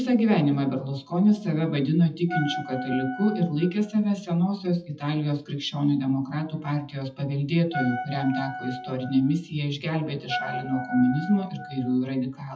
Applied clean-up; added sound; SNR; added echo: classical method WPE with log-MMSE.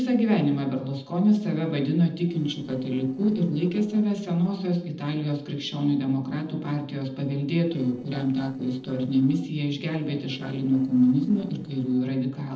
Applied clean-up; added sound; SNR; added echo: neural separator model SepFormer DNS4.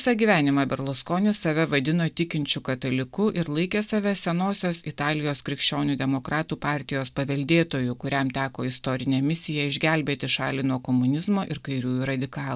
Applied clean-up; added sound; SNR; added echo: none; none; none; none.